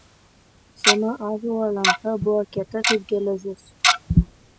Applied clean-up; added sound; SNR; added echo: none; Tick-tock; -2 dB; none.